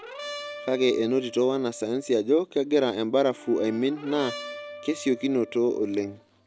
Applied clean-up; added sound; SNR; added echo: none; Brass instrument; 16 dB; none.